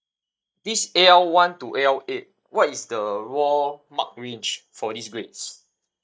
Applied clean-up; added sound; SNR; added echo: neural mask model DeepFilterNet 3.